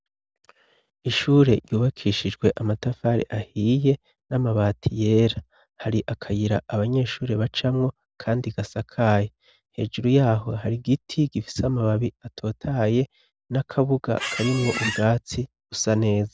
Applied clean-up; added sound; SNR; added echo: none; Squeak; 6 dB; none.